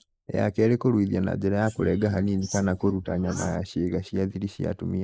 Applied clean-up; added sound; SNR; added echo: neural mask model Resemble Enhance denoiser.